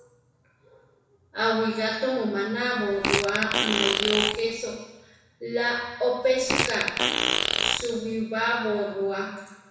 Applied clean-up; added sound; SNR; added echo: none; Fart; -1 dB; reverberation time 1.0 s.